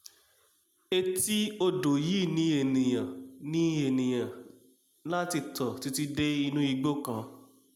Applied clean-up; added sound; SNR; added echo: none; none; none; none.